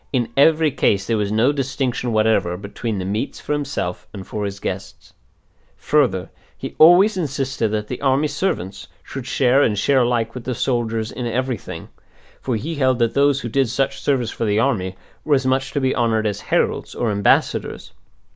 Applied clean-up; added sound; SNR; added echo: none; none; none; none.